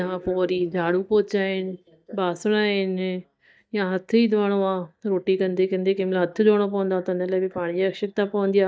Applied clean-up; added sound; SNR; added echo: neural mask model DeepFilterNet 3.